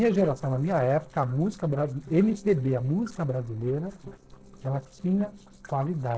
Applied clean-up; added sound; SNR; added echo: neural separator model SepFormer DNS4.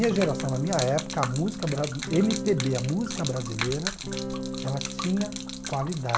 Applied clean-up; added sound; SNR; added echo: none; Gurgling / Liquid + Electric guitar / Strum; 5 dB; none.